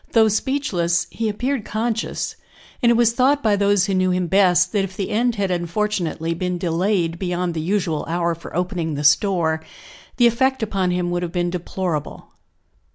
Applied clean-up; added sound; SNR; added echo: none; none; none; none.